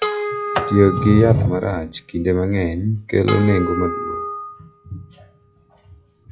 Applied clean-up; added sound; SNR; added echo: classical method log-MMSE.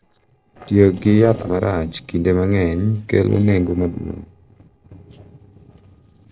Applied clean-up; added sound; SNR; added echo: neural separator model SepFormer DNS4.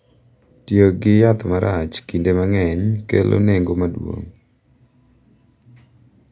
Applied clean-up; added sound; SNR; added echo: none; none; none; none.